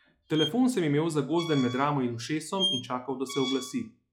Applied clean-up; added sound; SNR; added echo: classical method log-MMSE.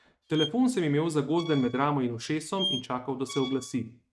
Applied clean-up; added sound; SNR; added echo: neural mask model RNNoise.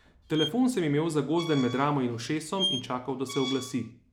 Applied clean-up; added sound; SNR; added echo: none; Squeak; 10 dB; none.